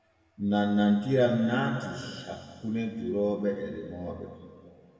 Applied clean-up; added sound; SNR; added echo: none; none; none; reverberation time 2.3 s.